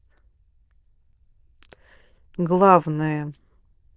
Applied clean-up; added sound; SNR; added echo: neural diffusion model UNIVERSE++.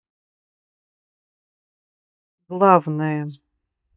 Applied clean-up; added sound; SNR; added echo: neural mask model DeepFilterNet 3.